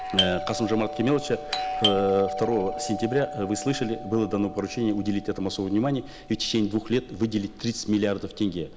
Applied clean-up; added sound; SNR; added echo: none; Doorbell; 7 dB; none.